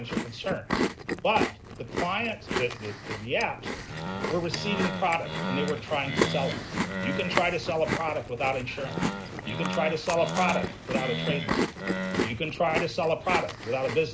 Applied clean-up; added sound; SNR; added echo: none; Animal + Chewing, mastication; 1 dB; none.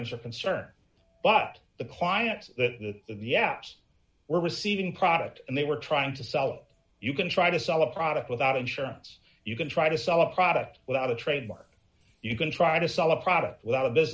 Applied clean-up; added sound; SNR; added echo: none; none; none; none.